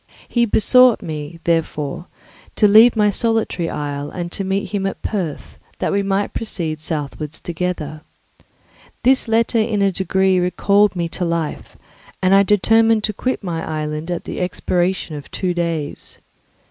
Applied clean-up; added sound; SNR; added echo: none; none; none; none.